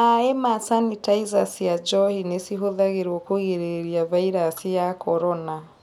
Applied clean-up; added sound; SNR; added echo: none; none; none; none.